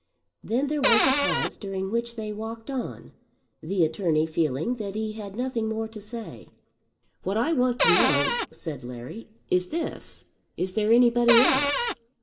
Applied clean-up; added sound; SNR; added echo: none; Cupboard open or close; -4 dB; reverberation time 0.5 s.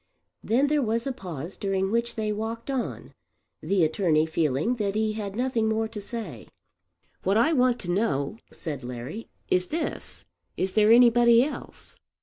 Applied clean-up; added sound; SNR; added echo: none; none; none; none.